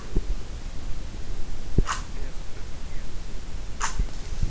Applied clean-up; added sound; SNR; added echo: none; Fire; 18 dB; none.